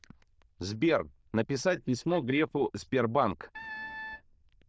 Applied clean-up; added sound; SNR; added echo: neural diffusion model UNIVERSE++.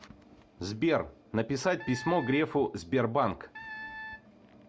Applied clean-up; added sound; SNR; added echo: none; Wind instrument, woodwind instrument; 13 dB; none.